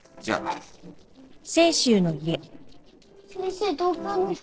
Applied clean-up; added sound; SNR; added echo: neural separator model SepFormer DNS4.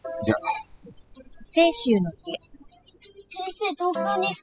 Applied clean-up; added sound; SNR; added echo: classical method spectral subtraction.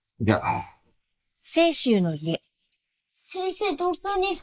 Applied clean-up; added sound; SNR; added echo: neural mask model Resemble Enhance denoiser.